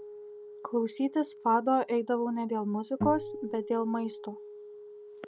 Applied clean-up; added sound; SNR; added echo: none; Acoustic guitar; 11 dB; none.